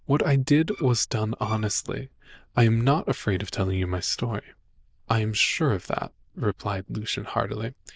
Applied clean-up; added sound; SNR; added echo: neural diffusion model UNIVERSE++.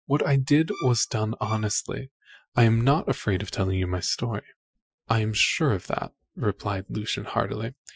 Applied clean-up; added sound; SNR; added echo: classical method Wiener filter.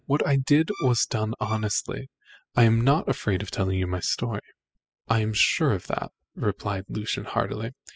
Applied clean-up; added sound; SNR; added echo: classical method spectral subtraction.